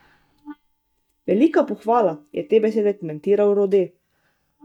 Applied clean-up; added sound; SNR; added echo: neural mask model DeepFilterNet 3.